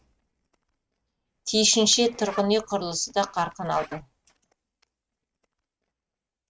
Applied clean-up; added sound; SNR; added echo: neural mask model RNNoise.